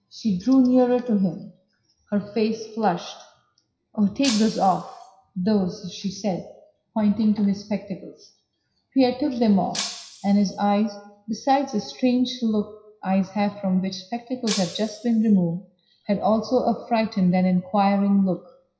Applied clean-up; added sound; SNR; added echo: classical method WPE with log-MMSE.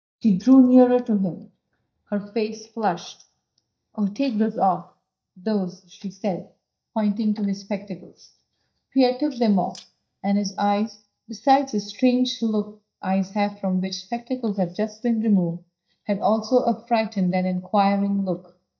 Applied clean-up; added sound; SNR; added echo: neural mask model DeepFilterNet 3.